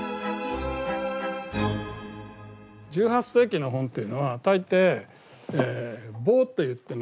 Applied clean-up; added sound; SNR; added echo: none; none; none; none.